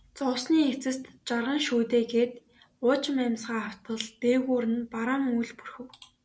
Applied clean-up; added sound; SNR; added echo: none; none; none; none.